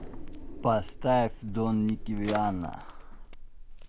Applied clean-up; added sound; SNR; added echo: none; Drawer open or close; 8 dB; none.